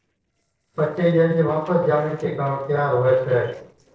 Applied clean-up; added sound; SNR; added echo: neural separator model SepFormer DNS4.